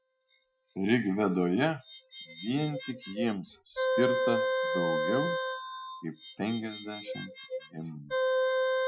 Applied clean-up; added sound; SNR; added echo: classical method Wiener filter.